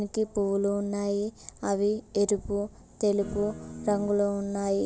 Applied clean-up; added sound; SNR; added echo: none; Guitar; 11 dB; none.